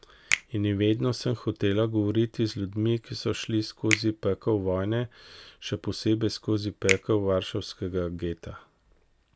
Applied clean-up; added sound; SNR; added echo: none; Finger snapping; 9 dB; none.